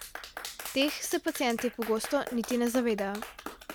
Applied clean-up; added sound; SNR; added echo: none; Clapping; 11 dB; none.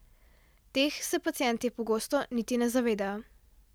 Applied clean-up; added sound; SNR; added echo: none; none; none; none.